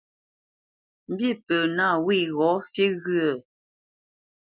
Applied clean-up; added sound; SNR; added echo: none; none; none; none.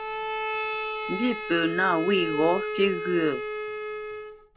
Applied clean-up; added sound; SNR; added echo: none; Bowed string instrument; 4 dB; none.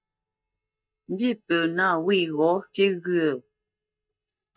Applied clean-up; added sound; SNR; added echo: neural mask model DeepFilterNet 3.